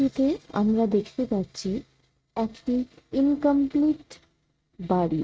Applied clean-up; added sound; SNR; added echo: neural mask model RNNoise.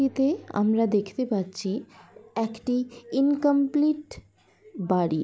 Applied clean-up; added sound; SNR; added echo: none; none; none; none.